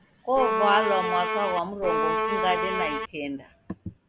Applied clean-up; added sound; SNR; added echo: none; Bowed string instrument; -1 dB; none.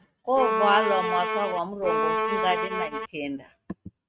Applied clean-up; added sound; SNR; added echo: neural mask model RNNoise.